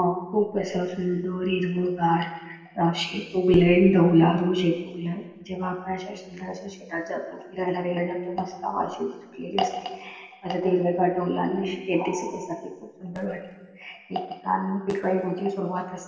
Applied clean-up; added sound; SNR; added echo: none; none; none; reverberation time 1.4 s.